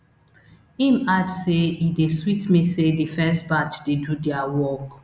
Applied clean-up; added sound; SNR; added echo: none; none; none; none.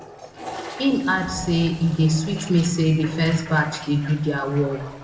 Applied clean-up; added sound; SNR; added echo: none; Toilet flush; 16 dB; reverberation time 1.1 s.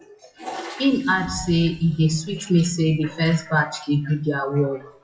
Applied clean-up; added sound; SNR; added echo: classical method WPE with log-MMSE.